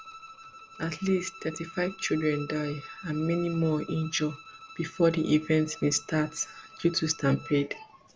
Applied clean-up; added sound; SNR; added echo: none; Bowed string instrument; 18 dB; none.